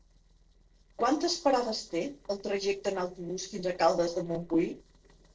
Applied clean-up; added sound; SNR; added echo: neural separator model SepFormer DNS4.